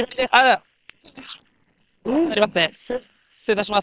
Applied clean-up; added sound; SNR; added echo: neural separator model SepFormer WHAM!.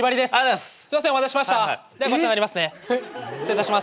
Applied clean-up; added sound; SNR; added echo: none; none; none; none.